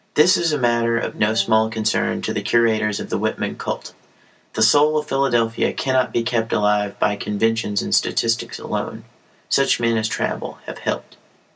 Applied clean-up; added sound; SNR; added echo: none; Wind instrument, woodwind instrument; 18 dB; none.